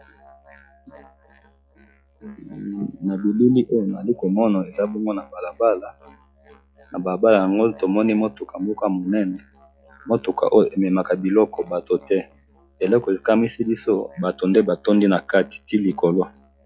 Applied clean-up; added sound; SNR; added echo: classical method log-MMSE.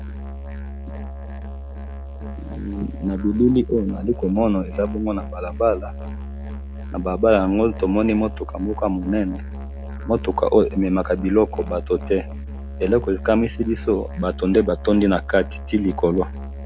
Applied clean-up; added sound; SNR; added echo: none; Musical instrument; 9 dB; none.